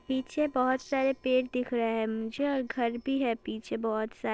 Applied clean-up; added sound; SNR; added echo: neural separator model SepFormer DNS4.